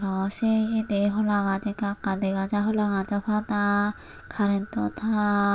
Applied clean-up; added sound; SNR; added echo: none; none; none; none.